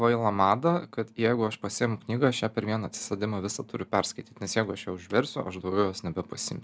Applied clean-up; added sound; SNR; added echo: none; none; none; none.